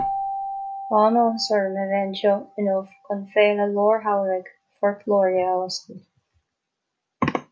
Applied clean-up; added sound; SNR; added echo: none; Keyboard (musical); 13 dB; none.